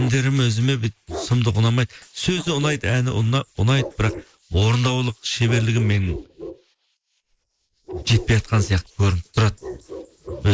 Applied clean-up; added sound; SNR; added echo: neural mask model Resemble Enhance denoiser.